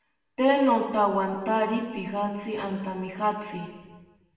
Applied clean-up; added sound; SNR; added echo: none; none; none; reverberation time 1.3 s.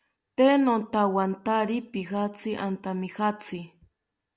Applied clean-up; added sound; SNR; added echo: none; none; none; none.